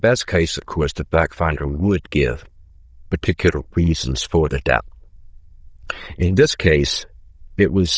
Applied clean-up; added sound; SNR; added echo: neural diffusion model UNIVERSE++.